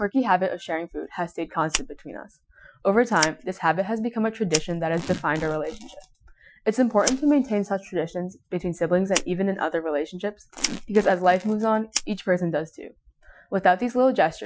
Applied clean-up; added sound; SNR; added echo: classical method Wiener filter.